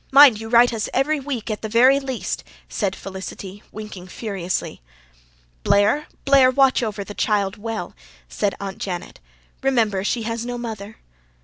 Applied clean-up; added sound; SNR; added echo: none; none; none; none.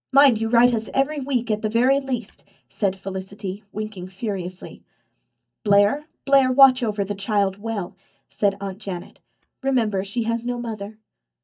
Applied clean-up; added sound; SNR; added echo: neural mask model DeepFilterNet 3.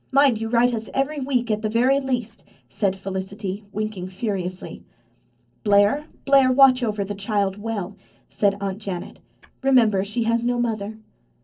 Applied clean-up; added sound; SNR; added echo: neural separator model SepFormer DNS4.